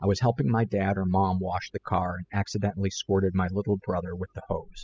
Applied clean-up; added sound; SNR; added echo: classical method spectral subtraction.